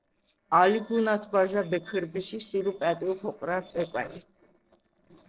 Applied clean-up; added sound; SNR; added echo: neural separator model SepFormer DNS4.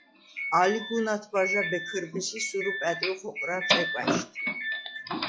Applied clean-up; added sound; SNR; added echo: classical method log-MMSE.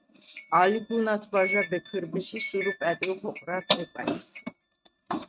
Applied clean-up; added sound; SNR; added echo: neural mask model RNNoise.